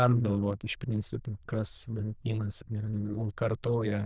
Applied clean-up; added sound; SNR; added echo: neural diffusion model UNIVERSE++.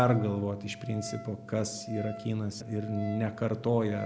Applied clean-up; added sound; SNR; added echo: none; Wind instrument, woodwind instrument; 13 dB; none.